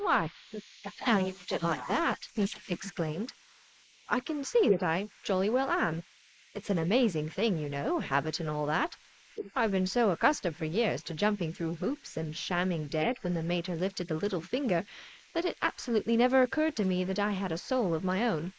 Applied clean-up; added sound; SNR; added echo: neural mask model Resemble Enhance denoiser.